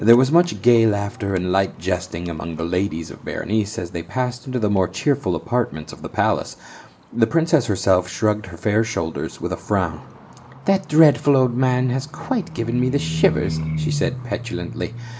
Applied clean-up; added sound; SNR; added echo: none; Livestock, farm animals, working animals; 12 dB; reverberation time 0.4 s.